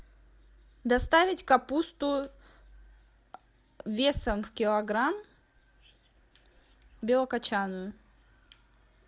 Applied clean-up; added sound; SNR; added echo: none; none; none; none.